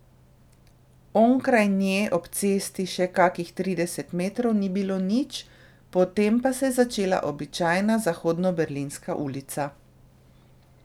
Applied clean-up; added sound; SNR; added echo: none; none; none; none.